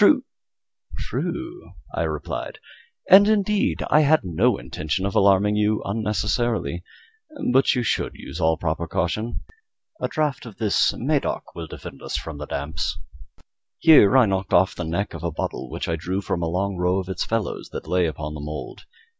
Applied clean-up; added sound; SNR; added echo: none; none; none; none.